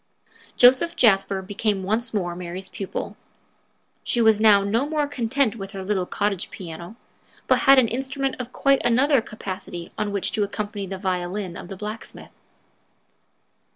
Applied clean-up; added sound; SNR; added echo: none; none; none; none.